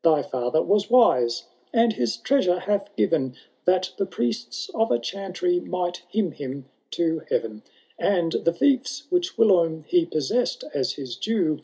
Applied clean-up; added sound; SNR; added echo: none; none; none; none.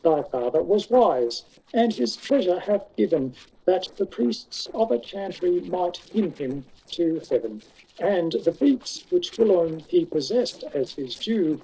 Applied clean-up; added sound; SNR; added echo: neural separator model SepFormer DNS4.